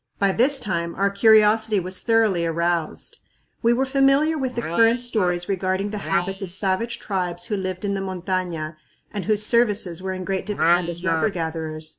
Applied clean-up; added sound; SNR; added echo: neural mask model Resemble Enhance denoiser.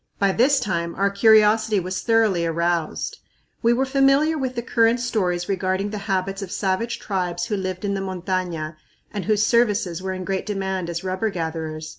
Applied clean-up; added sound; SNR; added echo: none; none; none; none.